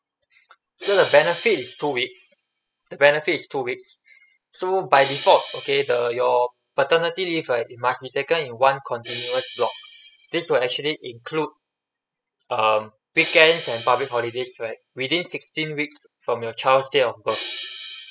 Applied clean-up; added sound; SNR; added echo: classical method spectral subtraction.